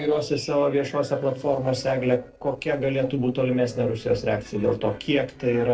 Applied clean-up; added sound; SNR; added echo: neural separator model SepFormer DNS4.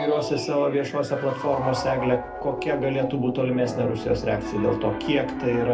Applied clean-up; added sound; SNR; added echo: none; Piano; 7 dB; reverberation time 0.3 s.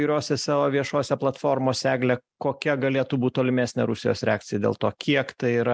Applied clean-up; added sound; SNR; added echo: none; none; none; none.